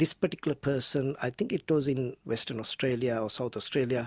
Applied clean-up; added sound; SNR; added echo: none; none; none; none.